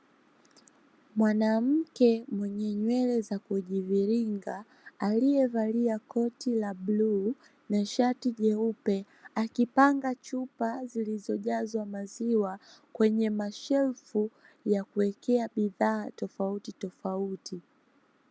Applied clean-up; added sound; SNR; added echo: none; none; none; none.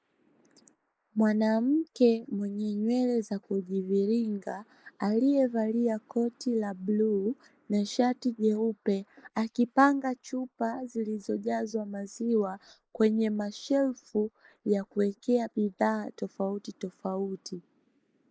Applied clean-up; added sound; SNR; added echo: neural mask model Resemble Enhance denoiser.